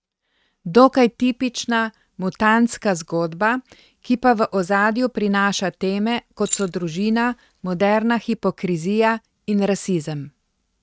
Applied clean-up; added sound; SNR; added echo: neural mask model RNNoise.